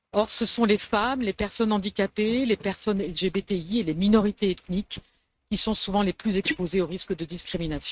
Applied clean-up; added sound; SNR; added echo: neural mask model RNNoise.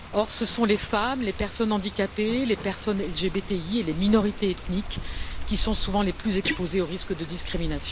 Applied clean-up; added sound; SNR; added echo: none; Guitar + Water; 7 dB; none.